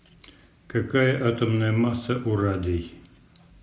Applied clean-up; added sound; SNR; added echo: none; none; none; none.